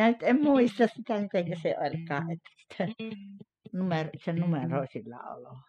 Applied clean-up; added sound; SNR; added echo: classical method spectral subtraction.